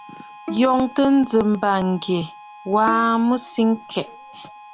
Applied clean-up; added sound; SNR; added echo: none; Bowed string instrument + Harmonica; 17 dB; none.